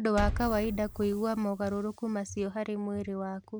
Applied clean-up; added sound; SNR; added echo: none; Liquid; 9 dB; none.